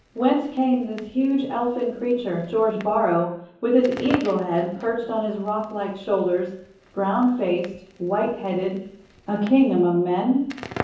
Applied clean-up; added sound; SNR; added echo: none; Crackle; 18 dB; reverberation time 0.7 s.